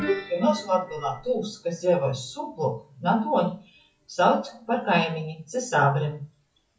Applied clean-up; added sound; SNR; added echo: classical method WPE with log-MMSE.